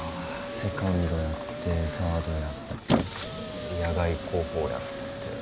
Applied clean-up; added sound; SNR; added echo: none; Squeak; 3 dB; none.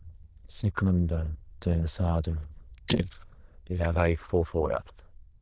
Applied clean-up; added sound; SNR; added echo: neural diffusion model UNIVERSE++.